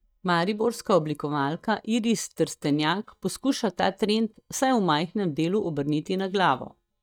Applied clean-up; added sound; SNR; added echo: neural mask model DeepFilterNet 3.